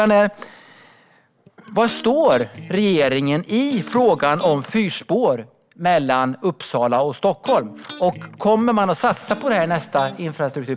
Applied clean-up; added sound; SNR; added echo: none; Electric guitar; 19 dB; none.